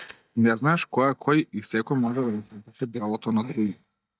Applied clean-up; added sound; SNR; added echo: neural mask model DeepFilterNet 3.